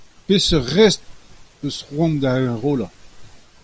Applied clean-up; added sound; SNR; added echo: none; none; none; none.